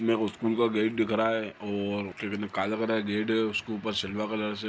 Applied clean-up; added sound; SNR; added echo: none; none; none; none.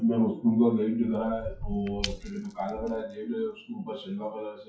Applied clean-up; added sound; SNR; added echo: classical method WPE with log-MMSE.